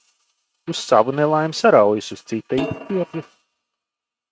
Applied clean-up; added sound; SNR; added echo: neural mask model RNNoise.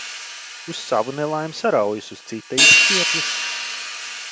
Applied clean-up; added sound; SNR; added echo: none; Hi-hat; -5 dB; none.